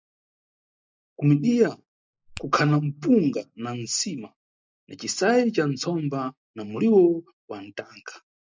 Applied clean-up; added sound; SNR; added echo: neural mask model Resemble Enhance denoiser.